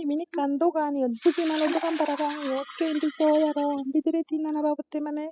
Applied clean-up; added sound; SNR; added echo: classical method spectral subtraction.